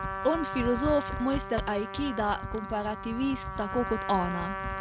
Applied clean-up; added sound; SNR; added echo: none; Computer keyboard + Trumpet; 5 dB; none.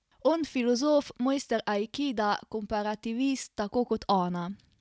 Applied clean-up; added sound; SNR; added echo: none; none; none; none.